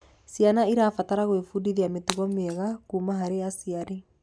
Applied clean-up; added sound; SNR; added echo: none; Shatter; 13 dB; none.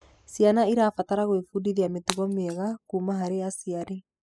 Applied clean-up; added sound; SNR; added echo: classical method spectral subtraction.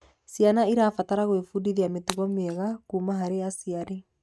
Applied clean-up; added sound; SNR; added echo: neural mask model RNNoise.